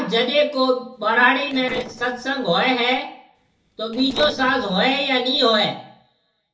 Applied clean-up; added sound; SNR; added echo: neural separator model SepFormer DNS4.